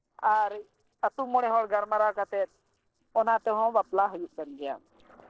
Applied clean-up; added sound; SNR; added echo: neural separator model SepFormer DNS4.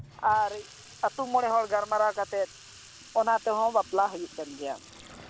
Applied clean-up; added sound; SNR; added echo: none; Sink (filling or washing) / Water tap, faucet; 20 dB; none.